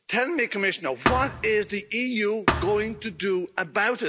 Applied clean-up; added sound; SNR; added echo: none; Thump, thud; 5 dB; none.